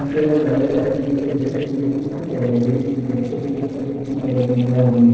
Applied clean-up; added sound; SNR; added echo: neural separator model SepFormer DNS4.